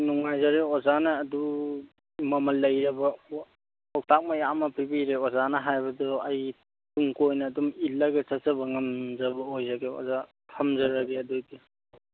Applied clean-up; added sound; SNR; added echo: none; none; none; none.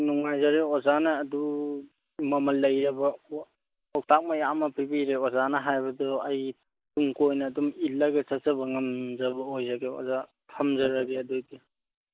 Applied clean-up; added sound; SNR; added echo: neural mask model Resemble Enhance denoiser.